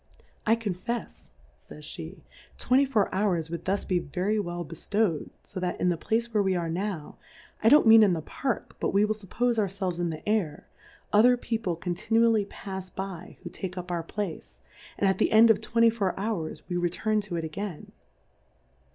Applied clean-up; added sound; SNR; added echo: none; none; none; none.